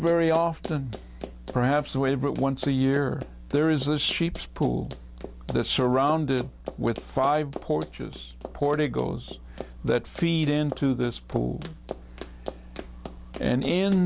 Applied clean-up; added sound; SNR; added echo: none; Run; 15 dB; none.